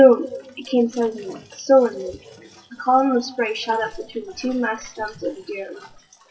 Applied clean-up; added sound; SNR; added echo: classical method WPE with log-MMSE.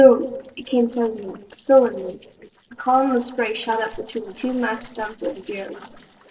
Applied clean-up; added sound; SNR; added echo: neural separator model SepFormer DNS4.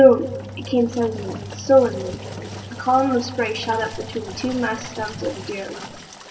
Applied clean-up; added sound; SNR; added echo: none; Engine; 13 dB; reverberation time 2.8 s.